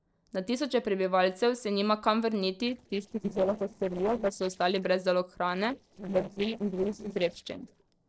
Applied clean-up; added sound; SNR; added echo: neural separator model SepFormer DNS4.